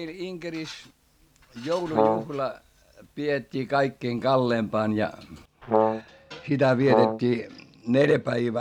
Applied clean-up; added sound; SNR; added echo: none; Brass instrument; -2 dB; none.